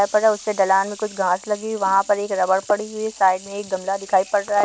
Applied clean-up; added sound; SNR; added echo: none; Sink (filling or washing) / Water tap, faucet; 20 dB; none.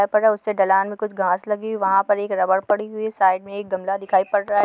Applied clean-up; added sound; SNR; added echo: none; none; none; none.